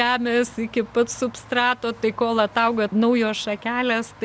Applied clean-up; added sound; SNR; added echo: none; none; none; none.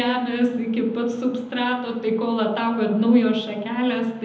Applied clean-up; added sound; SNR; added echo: none; none; none; reverberation time 0.8 s.